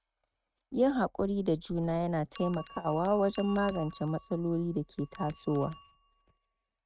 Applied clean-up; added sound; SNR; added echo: neural mask model RNNoise.